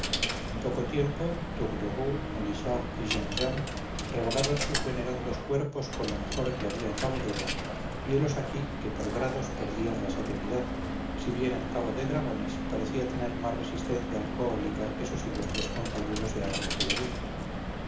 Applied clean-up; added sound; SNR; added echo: none; Coin (dropping); 0 dB; reverberation time 0.4 s.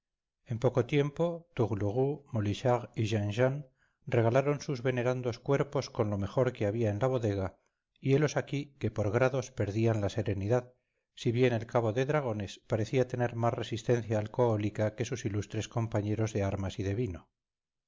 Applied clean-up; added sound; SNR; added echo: none; none; none; none.